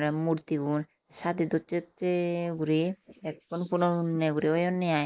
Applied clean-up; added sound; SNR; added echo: neural mask model Resemble Enhance denoiser.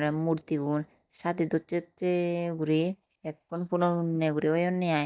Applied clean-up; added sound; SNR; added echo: neural mask model DeepFilterNet 3.